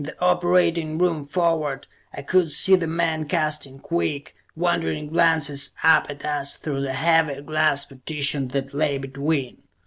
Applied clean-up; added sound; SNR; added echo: none; none; none; none.